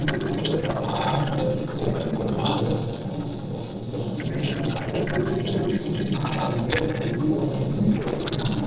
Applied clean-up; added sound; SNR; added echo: neural separator model SepFormer DNS4.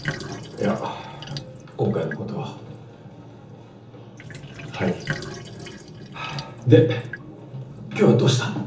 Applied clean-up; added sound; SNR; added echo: none; Sink (filling or washing); 13 dB; reverberation time 1.2 s.